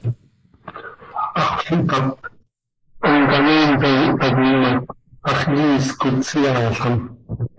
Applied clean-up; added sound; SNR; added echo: neural mask model Resemble Enhance denoiser.